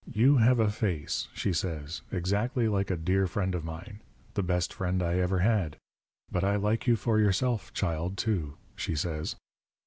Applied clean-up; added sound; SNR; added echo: none; none; none; none.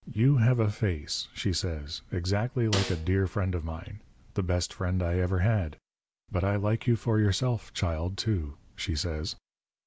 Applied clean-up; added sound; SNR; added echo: none; Snare drum; 9 dB; none.